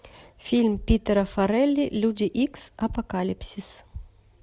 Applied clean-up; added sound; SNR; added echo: none; none; none; none.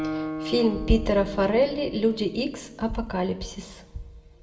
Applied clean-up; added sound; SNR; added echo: none; Guitar; 11 dB; reverberation time 0.7 s.